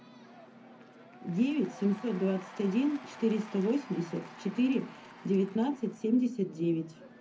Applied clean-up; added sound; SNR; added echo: none; Applause / Crowd / Cheering; 19 dB; reverberation time 0.4 s.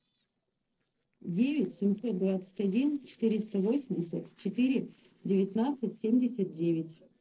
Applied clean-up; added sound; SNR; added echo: neural separator model SepFormer DNS4.